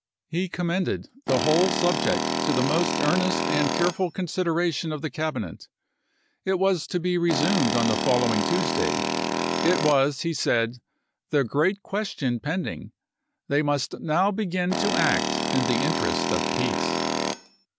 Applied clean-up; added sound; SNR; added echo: none; Tools; 0 dB; none.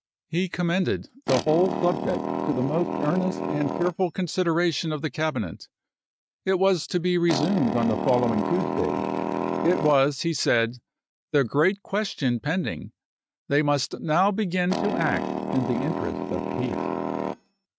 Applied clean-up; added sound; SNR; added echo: neural mask model RNNoise.